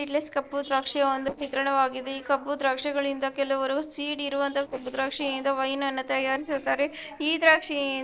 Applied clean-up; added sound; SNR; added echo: neural separator model SepFormer DNS4.